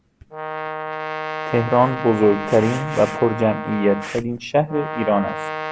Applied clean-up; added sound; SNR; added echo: none; Brass instrument; 8 dB; none.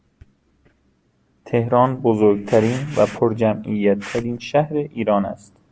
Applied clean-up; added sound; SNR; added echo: none; none; none; none.